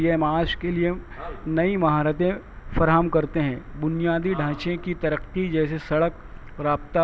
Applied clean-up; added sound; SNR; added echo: none; none; none; none.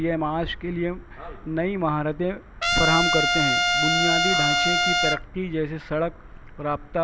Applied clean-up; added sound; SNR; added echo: none; Trumpet; -5 dB; none.